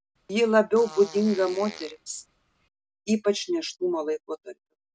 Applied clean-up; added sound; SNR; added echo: none; Fart; 18 dB; none.